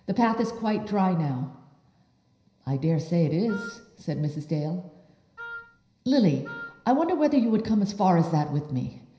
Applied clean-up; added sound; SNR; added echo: none; Wind instrument, woodwind instrument; 16 dB; reverberation time 0.9 s.